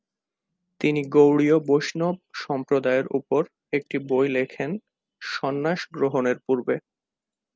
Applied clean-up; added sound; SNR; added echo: none; none; none; none.